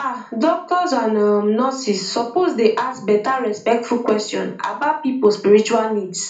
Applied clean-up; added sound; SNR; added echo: none; none; none; reverberation time 0.4 s.